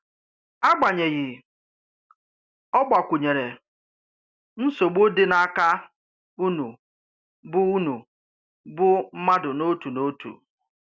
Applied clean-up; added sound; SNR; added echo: none; none; none; none.